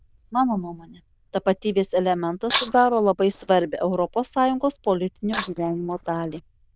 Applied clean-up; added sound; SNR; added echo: neural diffusion model UNIVERSE++.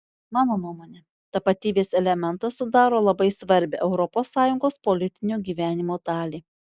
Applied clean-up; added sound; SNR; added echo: none; none; none; none.